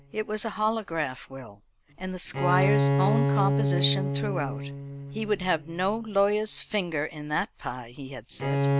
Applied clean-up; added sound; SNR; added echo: none; Bowed string instrument; 0 dB; none.